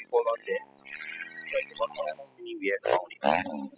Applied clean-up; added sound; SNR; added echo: classical method spectral subtraction.